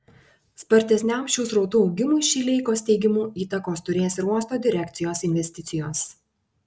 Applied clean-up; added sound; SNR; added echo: none; none; none; none.